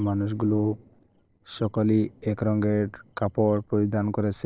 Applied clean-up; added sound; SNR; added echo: neural separator model SepFormer DNS4.